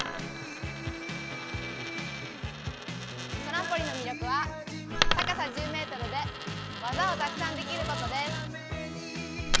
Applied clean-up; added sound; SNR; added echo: none; Coin (dropping); 2 dB; none.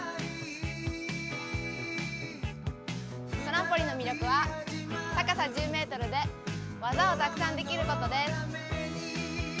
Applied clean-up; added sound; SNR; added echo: none; none; none; none.